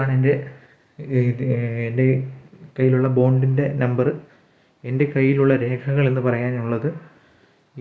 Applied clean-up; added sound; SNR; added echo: none; none; none; none.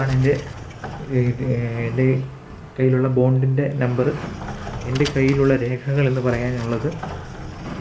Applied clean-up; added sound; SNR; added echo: none; Sliding door; 12 dB; none.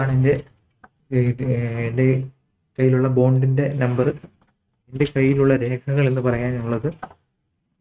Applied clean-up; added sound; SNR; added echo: neural mask model RNNoise.